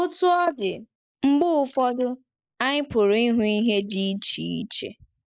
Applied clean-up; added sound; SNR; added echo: neural mask model Resemble Enhance denoiser.